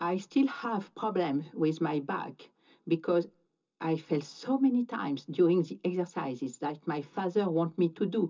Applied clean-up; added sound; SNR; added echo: none; none; none; reverberation time 0.2 s.